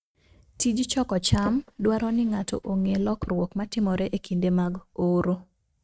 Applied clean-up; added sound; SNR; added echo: neural mask model RNNoise.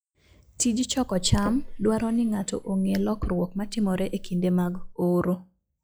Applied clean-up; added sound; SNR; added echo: classical method log-MMSE.